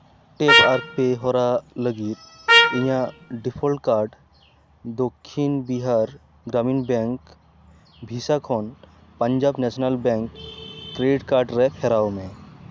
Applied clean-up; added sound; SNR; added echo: none; Trumpet; -3 dB; none.